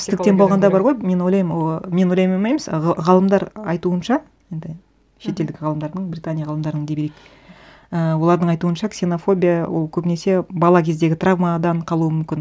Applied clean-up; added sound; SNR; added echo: none; none; none; none.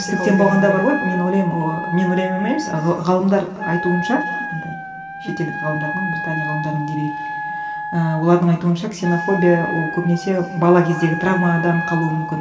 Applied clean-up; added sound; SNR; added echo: none; Wind instrument, woodwind instrument; 8 dB; reverberation time 2.2 s.